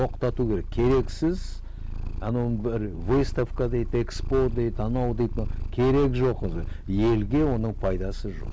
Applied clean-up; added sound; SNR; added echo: none; Purr; 5 dB; none.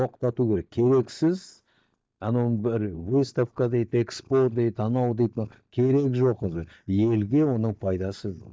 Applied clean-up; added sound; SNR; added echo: neural mask model DeepFilterNet 3.